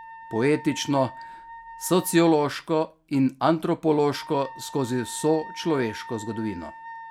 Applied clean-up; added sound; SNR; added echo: none; Wind instrument, woodwind instrument; 17 dB; none.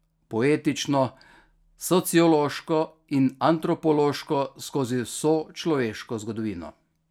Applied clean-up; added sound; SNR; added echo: none; none; none; none.